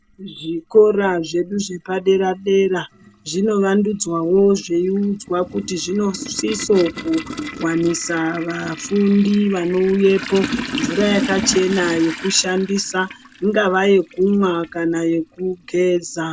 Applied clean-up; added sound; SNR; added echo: none; Toilet flush; 13 dB; none.